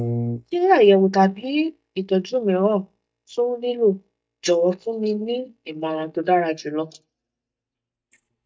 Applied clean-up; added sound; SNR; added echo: neural mask model DeepFilterNet 3.